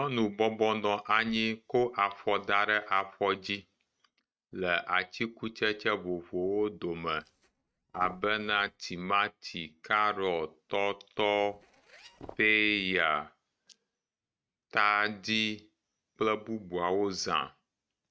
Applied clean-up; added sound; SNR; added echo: neural mask model RNNoise.